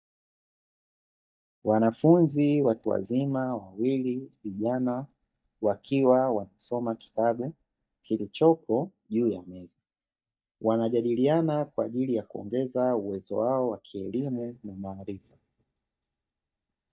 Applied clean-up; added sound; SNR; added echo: neural mask model DeepFilterNet 3.